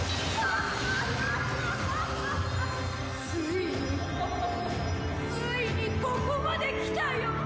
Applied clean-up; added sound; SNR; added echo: none; Bowed string instrument; 15 dB; none.